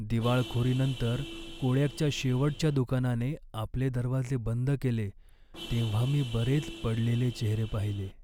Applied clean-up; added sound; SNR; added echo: none; Vehicle horn, car horn, honking; 15 dB; none.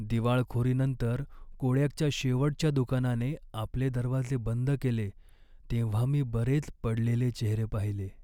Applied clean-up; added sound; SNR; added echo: none; none; none; none.